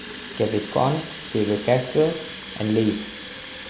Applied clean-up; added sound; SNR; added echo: none; Fill (with liquid) / Water tap, faucet; 13 dB; none.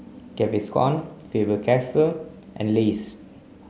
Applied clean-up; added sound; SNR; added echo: none; none; none; none.